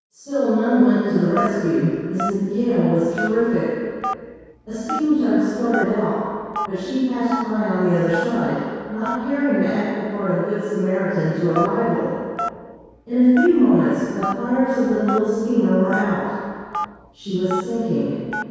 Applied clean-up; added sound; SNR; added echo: none; Telephone; 12 dB; reverberation time 2.0 s.